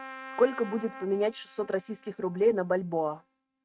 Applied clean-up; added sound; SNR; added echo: neural mask model RNNoise.